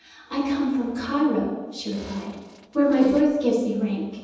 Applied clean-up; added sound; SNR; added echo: none; Fart; 13 dB; reverberation time 1.1 s.